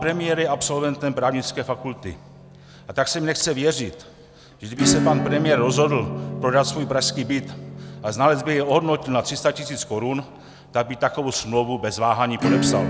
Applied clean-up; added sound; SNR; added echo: none; Acoustic guitar / Strum; 6 dB; none.